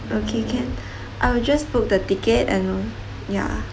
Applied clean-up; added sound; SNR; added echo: none; none; none; none.